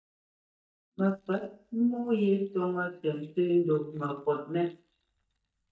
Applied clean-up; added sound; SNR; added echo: neural mask model DeepFilterNet 3.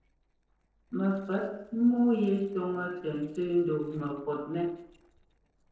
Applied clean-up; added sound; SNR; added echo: neural separator model SepFormer DNS4.